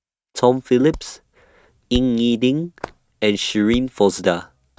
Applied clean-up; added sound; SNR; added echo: neural mask model RNNoise.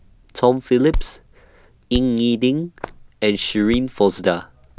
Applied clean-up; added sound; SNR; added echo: none; Hands; 11 dB; none.